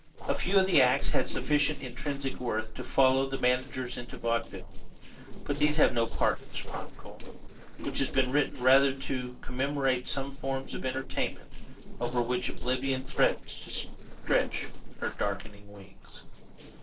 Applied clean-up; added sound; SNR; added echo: neural separator model SepFormer DNS4.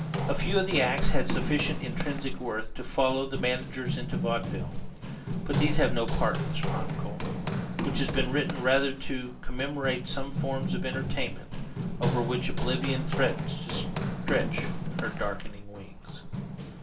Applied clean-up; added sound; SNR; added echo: none; Run; 4 dB; reverberation time 0.3 s.